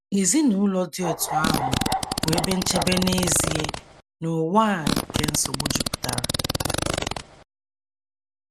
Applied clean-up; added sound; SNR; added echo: none; Bark + Fart; 0 dB; none.